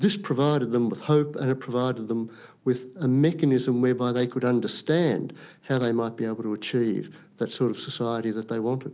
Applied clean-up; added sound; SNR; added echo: none; none; none; none.